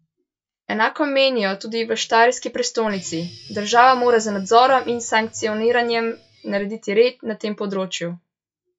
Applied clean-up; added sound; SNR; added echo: classical method log-MMSE.